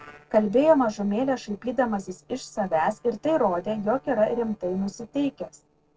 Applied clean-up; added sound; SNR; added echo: neural separator model SepFormer DNS4.